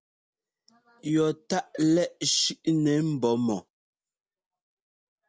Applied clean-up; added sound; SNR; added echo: none; none; none; none.